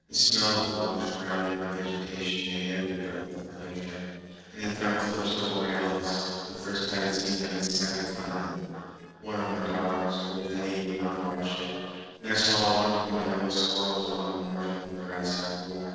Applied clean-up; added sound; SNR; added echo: neural separator model SepFormer DNS4.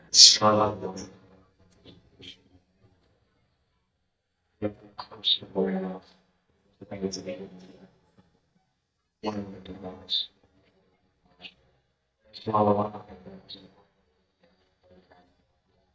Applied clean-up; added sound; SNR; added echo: neural mask model DeepFilterNet 3.